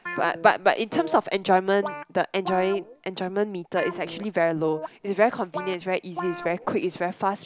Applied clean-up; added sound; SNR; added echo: none; Guitar; 13 dB; none.